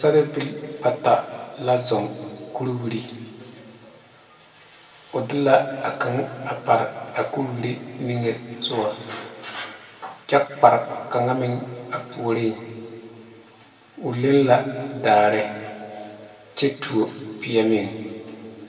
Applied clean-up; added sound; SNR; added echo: none; none; none; reverberation time 2.2 s.